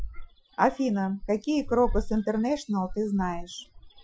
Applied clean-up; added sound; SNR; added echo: classical method Wiener filter.